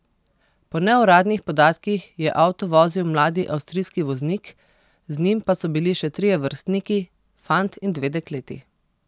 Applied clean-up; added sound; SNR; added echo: none; none; none; none.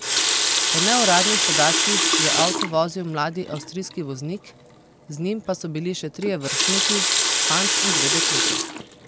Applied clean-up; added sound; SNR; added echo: none; Water tap, faucet; -4 dB; none.